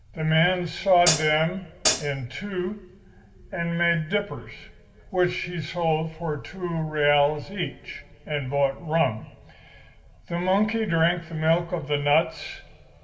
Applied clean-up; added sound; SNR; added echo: none; Hi-hat; 0 dB; reverberation time 3.0 s.